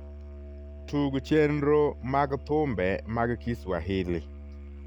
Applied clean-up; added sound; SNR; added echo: none; Musical instrument; 13 dB; none.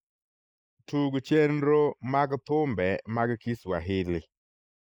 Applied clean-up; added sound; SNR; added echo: neural mask model Resemble Enhance denoiser.